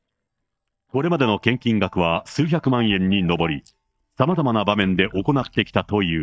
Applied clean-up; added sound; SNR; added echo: neural mask model DeepFilterNet 3.